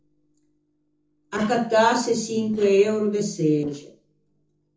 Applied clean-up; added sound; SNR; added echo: neural separator model SepFormer DNS4.